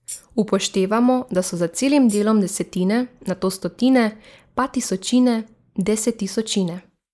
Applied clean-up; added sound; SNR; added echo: neural mask model Resemble Enhance denoiser.